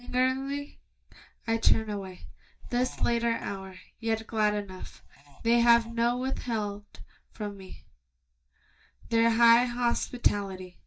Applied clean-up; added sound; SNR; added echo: neural mask model DeepFilterNet 3.